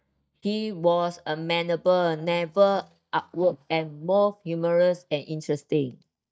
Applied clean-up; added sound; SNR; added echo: neural mask model DeepFilterNet 3.